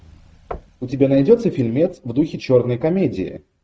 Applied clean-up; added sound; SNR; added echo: neural mask model RNNoise.